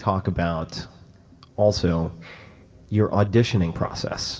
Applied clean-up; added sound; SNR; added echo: none; none; none; reverberation time 1.4 s.